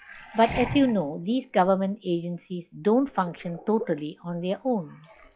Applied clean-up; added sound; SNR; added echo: classical method log-MMSE.